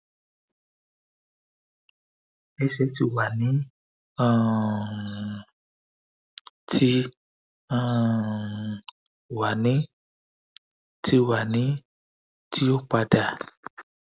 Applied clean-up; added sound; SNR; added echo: none; none; none; none.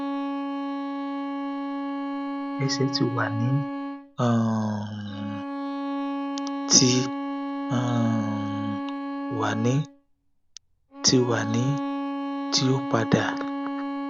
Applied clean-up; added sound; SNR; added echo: none; Bowed string instrument; 3 dB; none.